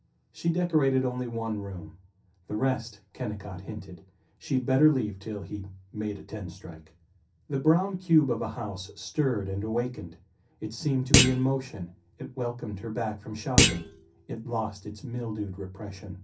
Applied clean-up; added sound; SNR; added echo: none; Thump, thud; -2 dB; reverberation time 0.3 s.